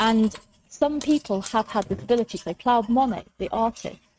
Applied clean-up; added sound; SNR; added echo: neural mask model RNNoise.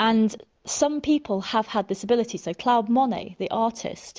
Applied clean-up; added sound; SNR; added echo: none; none; none; none.